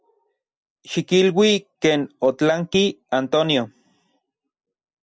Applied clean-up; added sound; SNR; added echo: none; none; none; none.